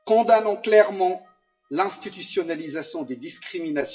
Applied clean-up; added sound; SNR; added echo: classical method WPE with log-MMSE.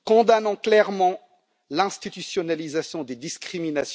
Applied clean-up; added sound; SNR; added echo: none; none; none; none.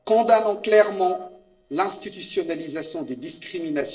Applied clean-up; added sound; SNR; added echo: neural separator model SepFormer DNS4.